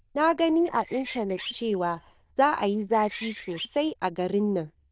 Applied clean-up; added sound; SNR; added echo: neural diffusion model UNIVERSE++.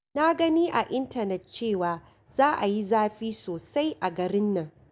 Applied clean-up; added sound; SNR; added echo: none; none; none; none.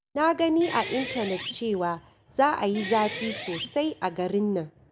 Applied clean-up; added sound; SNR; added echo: none; Guitar; 12 dB; none.